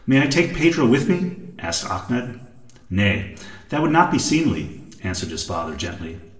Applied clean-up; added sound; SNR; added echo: none; none; none; reverberation time 0.8 s.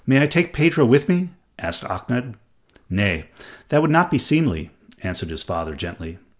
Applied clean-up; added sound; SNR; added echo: none; none; none; none.